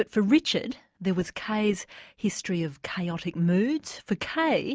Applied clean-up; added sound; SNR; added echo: none; none; none; none.